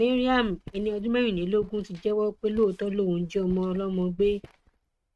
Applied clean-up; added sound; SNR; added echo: neural mask model RNNoise.